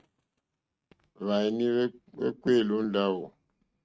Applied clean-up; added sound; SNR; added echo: neural mask model RNNoise.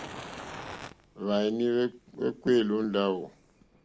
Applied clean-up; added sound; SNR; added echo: none; Fire; 17 dB; none.